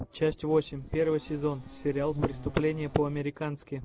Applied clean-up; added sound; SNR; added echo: none; Insect; 13 dB; none.